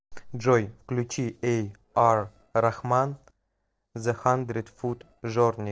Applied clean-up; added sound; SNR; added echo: neural separator model SepFormer DNS4.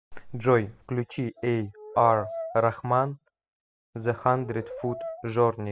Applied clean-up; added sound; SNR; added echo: classical method spectral subtraction.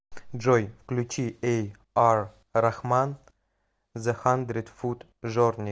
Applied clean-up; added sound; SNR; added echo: none; none; none; none.